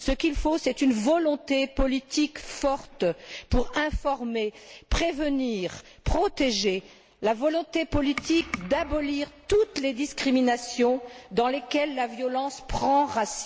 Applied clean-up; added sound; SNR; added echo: none; none; none; none.